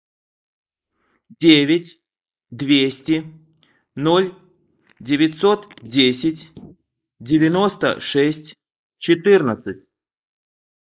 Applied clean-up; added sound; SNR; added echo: neural mask model Resemble Enhance denoiser.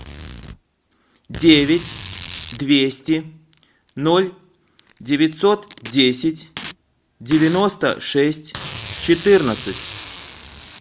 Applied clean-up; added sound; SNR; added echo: none; Packing tape, duct tape; 17 dB; none.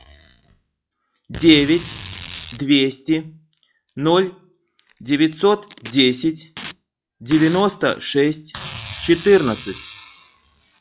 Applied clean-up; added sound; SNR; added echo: classical method log-MMSE.